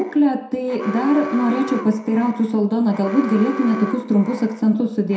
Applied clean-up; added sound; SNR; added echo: none; Alarm; 13 dB; reverberation time 0.6 s.